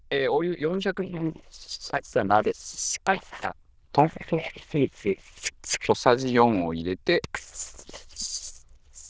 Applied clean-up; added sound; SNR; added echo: neural diffusion model UNIVERSE++.